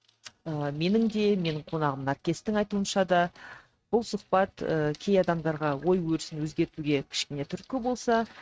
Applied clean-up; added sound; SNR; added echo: neural mask model RNNoise.